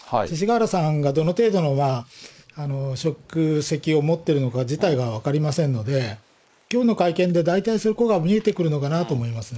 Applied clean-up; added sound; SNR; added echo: neural mask model Resemble Enhance denoiser.